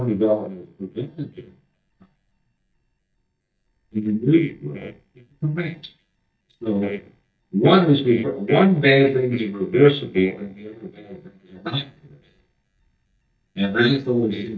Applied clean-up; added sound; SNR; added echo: neural mask model DeepFilterNet 3.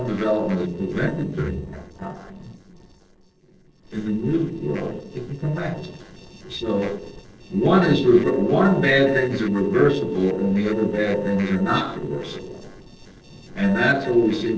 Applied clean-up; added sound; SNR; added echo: neural separator model SepFormer DNS4.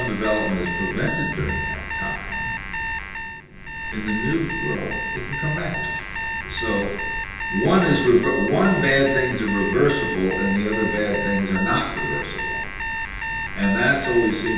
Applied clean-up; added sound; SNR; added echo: none; Alarm; 5 dB; reverberation time 0.9 s.